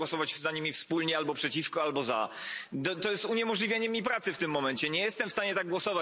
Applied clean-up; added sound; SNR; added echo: none; none; none; none.